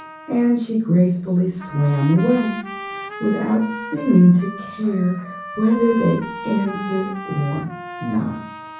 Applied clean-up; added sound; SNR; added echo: none; Trumpet; 14 dB; reverberation time 0.6 s.